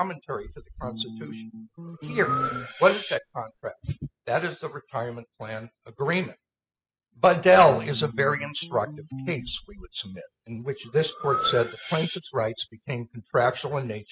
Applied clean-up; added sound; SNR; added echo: classical method spectral subtraction.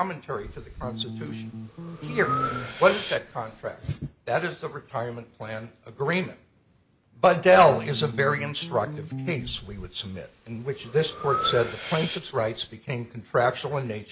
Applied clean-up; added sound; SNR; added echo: none; Bass guitar + Breathing; 10 dB; none.